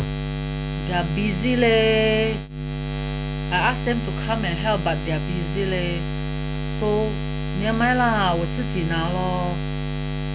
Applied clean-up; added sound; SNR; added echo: none; Buzz; 2 dB; none.